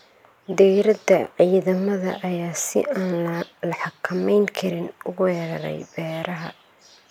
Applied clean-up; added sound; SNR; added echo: none; none; none; none.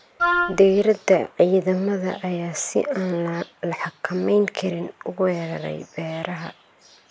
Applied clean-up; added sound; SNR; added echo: none; Wind instrument, woodwind instrument; 1 dB; none.